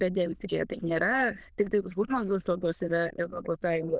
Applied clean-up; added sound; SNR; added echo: neural diffusion model UNIVERSE++.